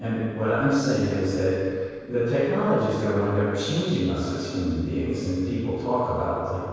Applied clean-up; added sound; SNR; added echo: neural separator model SepFormer DNS4.